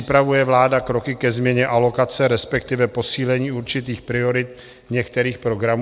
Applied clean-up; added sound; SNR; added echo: none; none; none; none.